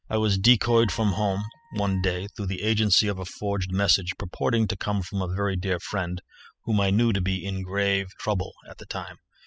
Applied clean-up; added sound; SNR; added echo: classical method spectral subtraction.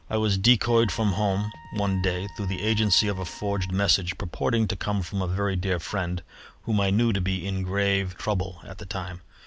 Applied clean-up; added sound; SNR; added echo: none; Drum kit + Trumpet; 20 dB; none.